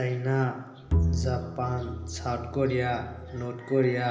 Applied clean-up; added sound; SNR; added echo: none; Bowed string instrument; 2 dB; reverberation time 0.8 s.